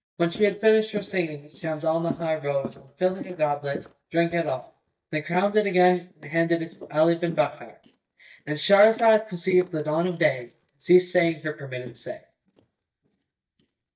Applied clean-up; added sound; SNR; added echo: neural mask model DeepFilterNet 3.